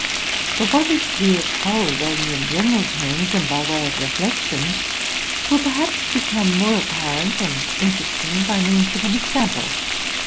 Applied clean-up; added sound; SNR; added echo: none; Frying (food); 1 dB; none.